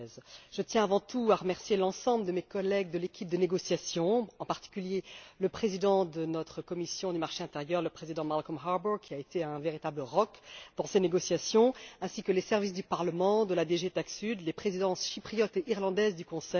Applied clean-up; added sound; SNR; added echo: none; none; none; none.